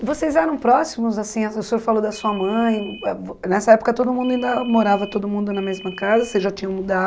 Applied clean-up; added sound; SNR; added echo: none; Ringtone; 19 dB; none.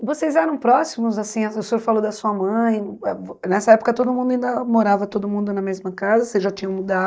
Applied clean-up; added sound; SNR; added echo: neural mask model DeepFilterNet 3.